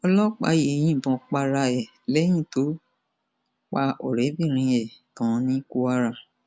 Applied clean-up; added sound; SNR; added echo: none; none; none; none.